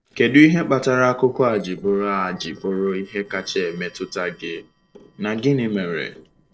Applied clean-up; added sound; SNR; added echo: neural separator model SepFormer DNS4.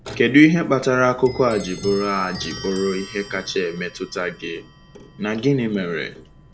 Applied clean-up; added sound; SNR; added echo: none; Clock; 17 dB; none.